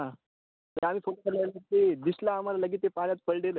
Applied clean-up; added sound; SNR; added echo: none; none; none; none.